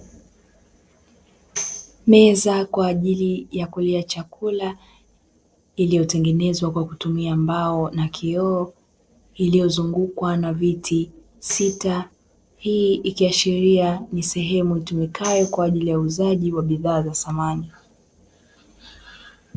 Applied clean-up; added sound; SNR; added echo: neural separator model SepFormer DNS4.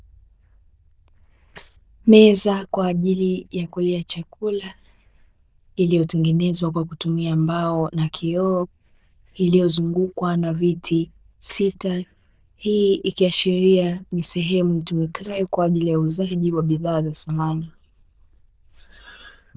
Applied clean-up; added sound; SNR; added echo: neural diffusion model UNIVERSE++.